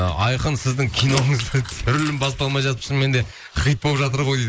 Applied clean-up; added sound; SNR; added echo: neural mask model Resemble Enhance denoiser.